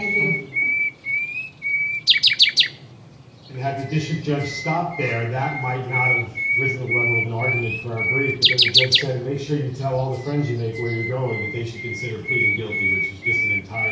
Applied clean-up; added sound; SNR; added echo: none; Bird; -3 dB; reverberation time 0.6 s.